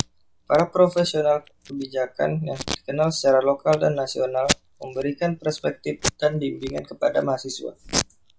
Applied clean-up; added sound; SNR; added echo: none; Packing tape, duct tape; 10 dB; none.